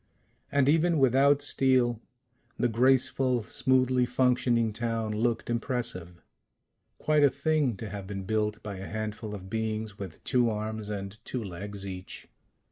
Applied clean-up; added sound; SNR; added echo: neural mask model Resemble Enhance denoiser.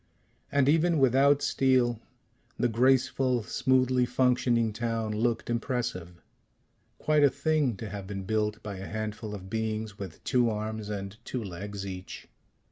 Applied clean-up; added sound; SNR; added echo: none; none; none; none.